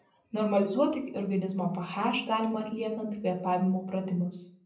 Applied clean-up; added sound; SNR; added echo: none; none; none; reverberation time 0.6 s.